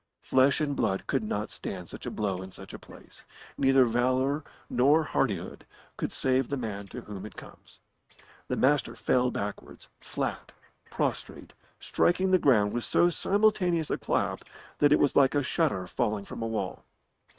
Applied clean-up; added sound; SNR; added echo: neural mask model RNNoise.